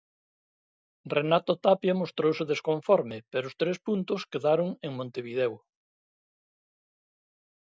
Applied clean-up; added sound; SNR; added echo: none; none; none; none.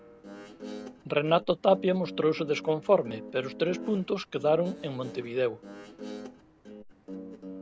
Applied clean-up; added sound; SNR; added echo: none; Guitar; 14 dB; none.